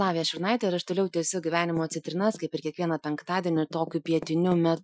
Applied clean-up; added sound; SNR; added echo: classical method Wiener filter.